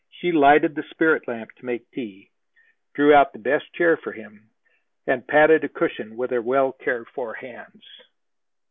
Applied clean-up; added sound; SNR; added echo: none; none; none; none.